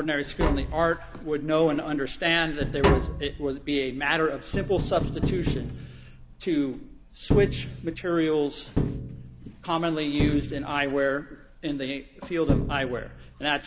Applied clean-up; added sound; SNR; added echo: none; Tap; 3 dB; none.